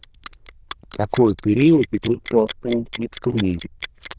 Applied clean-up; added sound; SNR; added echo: neural diffusion model UNIVERSE++.